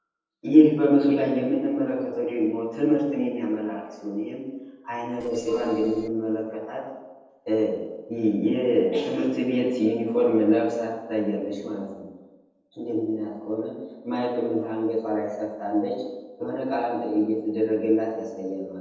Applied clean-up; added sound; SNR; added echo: neural separator model SepFormer DNS4.